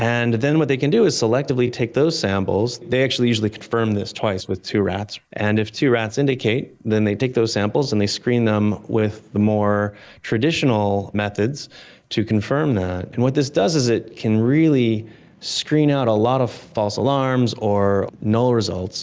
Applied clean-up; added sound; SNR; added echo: neural mask model Resemble Enhance denoiser.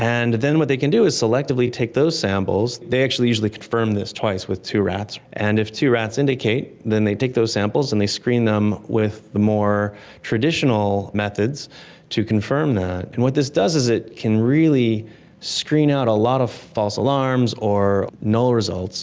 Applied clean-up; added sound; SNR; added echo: none; none; none; none.